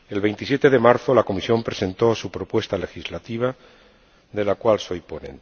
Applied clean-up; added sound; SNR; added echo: none; none; none; none.